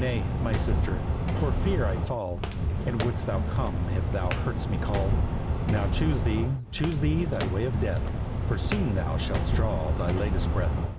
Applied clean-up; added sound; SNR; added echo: none; Walk, footsteps; -4 dB; none.